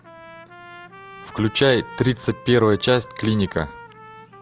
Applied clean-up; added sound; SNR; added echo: none; Trumpet; 19 dB; none.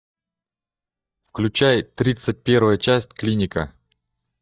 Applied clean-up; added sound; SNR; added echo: neural mask model DeepFilterNet 3.